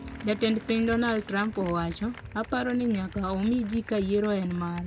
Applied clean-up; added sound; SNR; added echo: none; Piano + Applause; 18 dB; none.